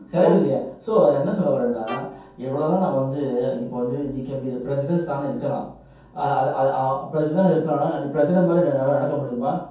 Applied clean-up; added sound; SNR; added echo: none; Bowed string instrument; 20 dB; reverberation time 0.6 s.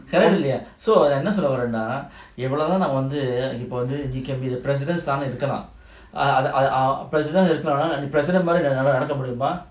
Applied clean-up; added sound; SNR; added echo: none; none; none; none.